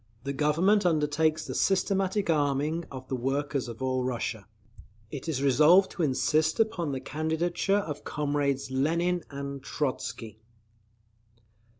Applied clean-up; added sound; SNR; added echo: none; none; none; none.